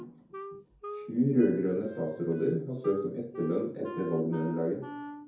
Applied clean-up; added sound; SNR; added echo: none; Wind instrument, woodwind instrument; 13 dB; reverberation time 0.6 s.